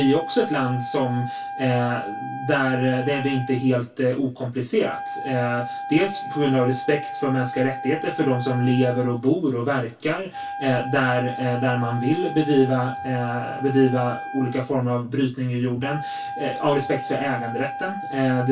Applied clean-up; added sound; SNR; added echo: none; Wind instrument, woodwind instrument; 10 dB; reverberation time 0.2 s.